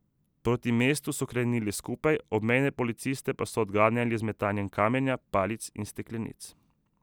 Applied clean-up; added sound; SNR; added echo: none; none; none; none.